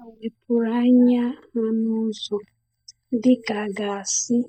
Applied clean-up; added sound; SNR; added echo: neural mask model DeepFilterNet 3.